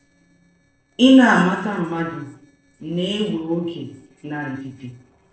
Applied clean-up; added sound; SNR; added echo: neural separator model SepFormer DNS4.